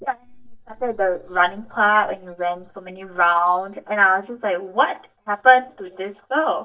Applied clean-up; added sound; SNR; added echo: neural mask model DeepFilterNet 3.